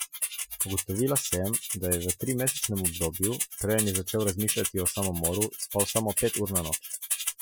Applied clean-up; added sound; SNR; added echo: classical method Wiener filter.